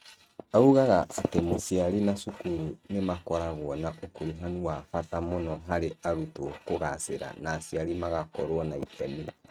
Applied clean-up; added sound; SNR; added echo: neural mask model RNNoise.